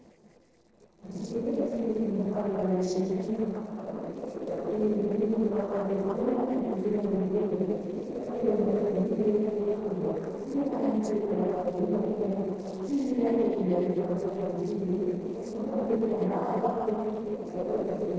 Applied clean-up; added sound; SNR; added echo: neural separator model SepFormer DNS4.